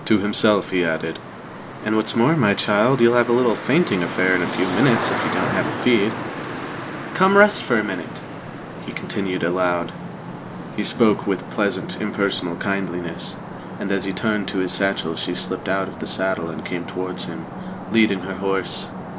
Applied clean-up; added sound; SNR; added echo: none; Traffic noise, roadway noise; 9 dB; none.